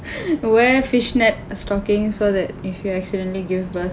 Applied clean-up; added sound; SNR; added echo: none; none; none; none.